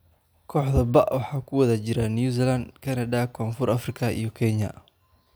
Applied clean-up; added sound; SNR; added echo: none; none; none; none.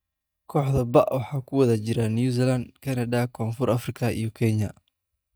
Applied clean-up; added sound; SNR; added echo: neural mask model DeepFilterNet 3.